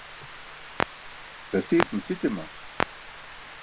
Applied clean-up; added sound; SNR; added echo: none; Clock; 3 dB; none.